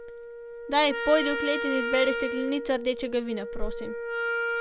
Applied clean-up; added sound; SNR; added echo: none; Wind instrument, woodwind instrument; 4 dB; none.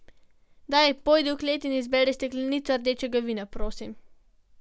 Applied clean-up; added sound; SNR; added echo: none; none; none; none.